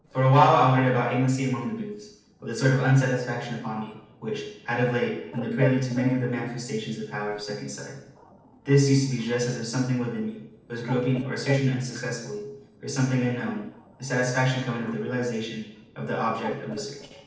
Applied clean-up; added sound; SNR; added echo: neural separator model SepFormer DNS4.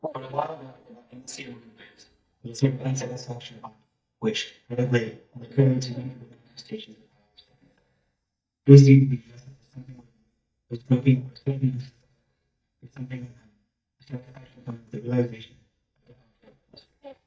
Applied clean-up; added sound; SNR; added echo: neural mask model DeepFilterNet 3.